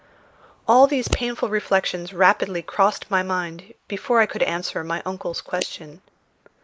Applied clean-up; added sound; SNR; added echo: neural mask model Resemble Enhance denoiser.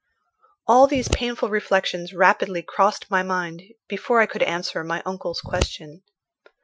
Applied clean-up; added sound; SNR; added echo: classical method Wiener filter.